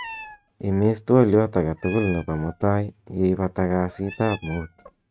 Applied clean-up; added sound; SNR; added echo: neural mask model RNNoise.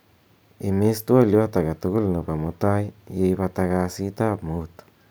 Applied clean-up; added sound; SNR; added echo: none; none; none; none.